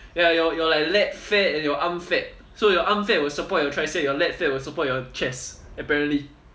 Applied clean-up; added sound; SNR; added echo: none; none; none; none.